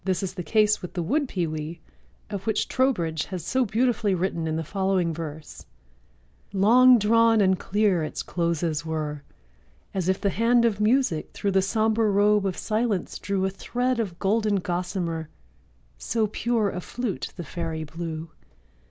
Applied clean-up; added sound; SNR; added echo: none; none; none; none.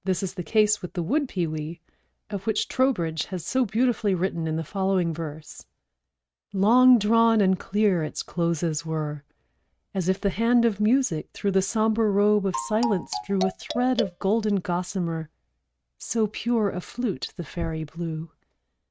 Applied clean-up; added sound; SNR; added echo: neural mask model RNNoise.